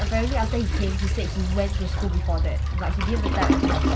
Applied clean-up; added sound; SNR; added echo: none; Toilet flush; 7 dB; none.